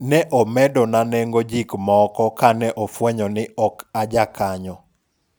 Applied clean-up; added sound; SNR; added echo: none; none; none; none.